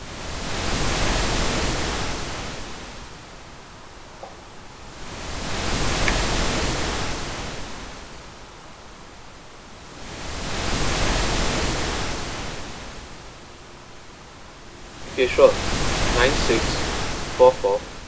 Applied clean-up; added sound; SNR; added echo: none; Waves, surf; -2 dB; none.